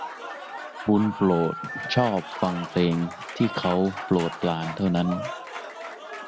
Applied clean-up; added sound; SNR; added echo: none; Applause / Crowd + Telephone; 10 dB; none.